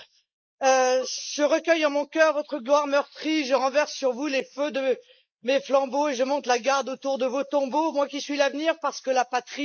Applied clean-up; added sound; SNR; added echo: neural mask model Resemble Enhance denoiser.